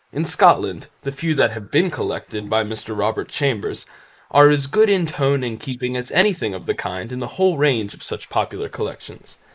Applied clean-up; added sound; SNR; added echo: neural mask model Resemble Enhance denoiser.